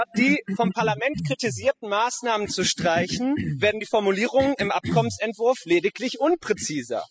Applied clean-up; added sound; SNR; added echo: classical method spectral subtraction.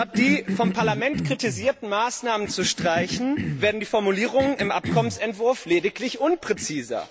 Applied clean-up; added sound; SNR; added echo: none; Cough; 7 dB; none.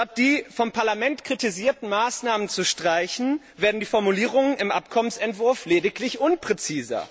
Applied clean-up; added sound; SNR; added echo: none; none; none; none.